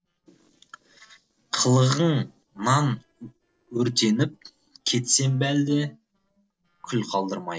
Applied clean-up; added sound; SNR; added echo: neural separator model SepFormer DNS4.